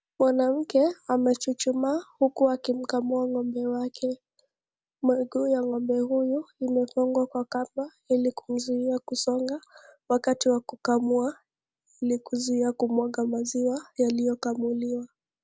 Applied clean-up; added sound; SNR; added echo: none; none; none; none.